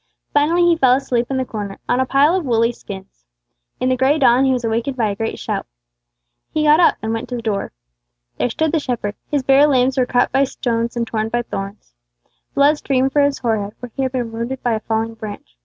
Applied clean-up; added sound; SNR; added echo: none; none; none; none.